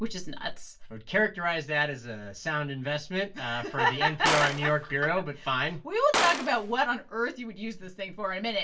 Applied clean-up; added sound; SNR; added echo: none; Gunshot, gunfire; 5 dB; reverberation time 0.2 s.